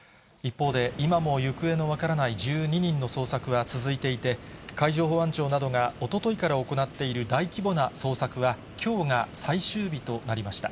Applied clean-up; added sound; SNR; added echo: none; none; none; none.